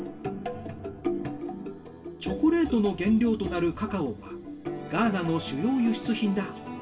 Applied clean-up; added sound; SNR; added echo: none; none; none; reverberation time 0.2 s.